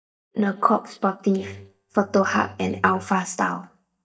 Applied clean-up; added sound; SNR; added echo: neural mask model DeepFilterNet 3.